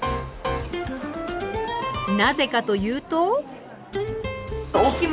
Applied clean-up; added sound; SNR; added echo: none; none; none; none.